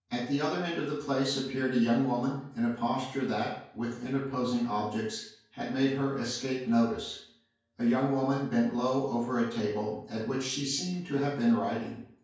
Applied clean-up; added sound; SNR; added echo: none; none; none; reverberation time 0.5 s.